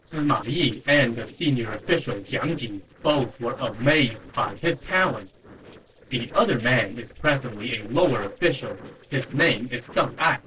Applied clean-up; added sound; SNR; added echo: neural separator model SepFormer DNS4.